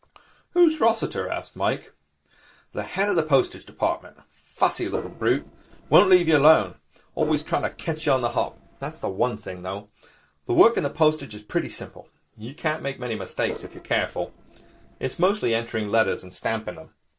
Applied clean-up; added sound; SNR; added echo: neural separator model SepFormer DNS4.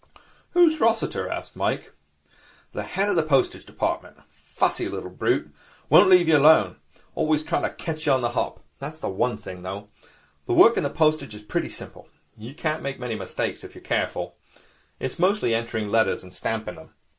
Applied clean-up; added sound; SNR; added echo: none; none; none; none.